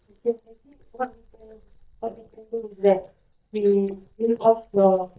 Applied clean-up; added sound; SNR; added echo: neural mask model DeepFilterNet 3.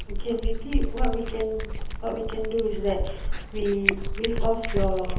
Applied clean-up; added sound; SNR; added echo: none; Cat; -2 dB; reverberation time 0.8 s.